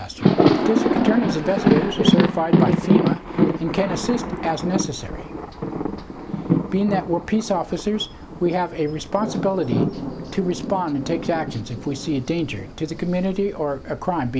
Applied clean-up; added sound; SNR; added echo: none; Thunder; -1 dB; none.